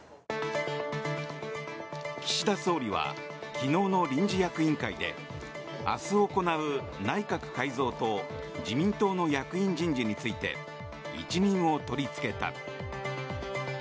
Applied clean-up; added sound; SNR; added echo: none; none; none; none.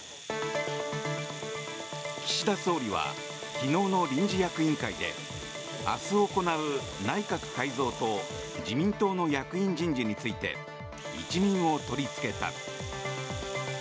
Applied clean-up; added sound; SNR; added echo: none; Domestic sounds, home sounds; 14 dB; none.